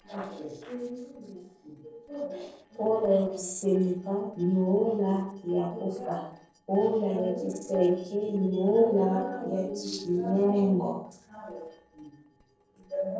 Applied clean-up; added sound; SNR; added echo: neural separator model SepFormer DNS4.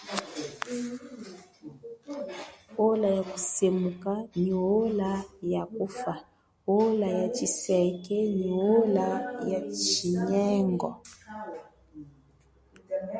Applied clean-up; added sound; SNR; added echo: none; none; none; none.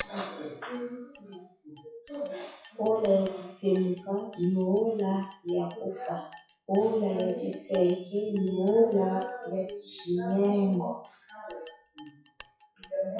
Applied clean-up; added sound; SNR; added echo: classical method WPE with log-MMSE.